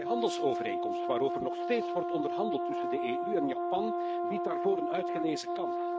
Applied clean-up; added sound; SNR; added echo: neural mask model RNNoise.